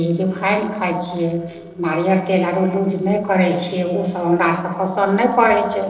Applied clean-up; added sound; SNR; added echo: neural separator model SepFormer DNS4.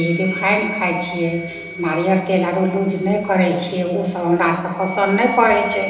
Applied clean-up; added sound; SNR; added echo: none; Wind instrument, woodwind instrument; 13 dB; reverberation time 1.0 s.